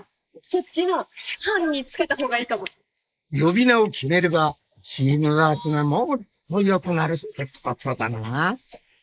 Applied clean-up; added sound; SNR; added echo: neural mask model Resemble Enhance denoiser.